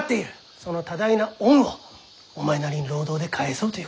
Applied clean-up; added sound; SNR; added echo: none; none; none; none.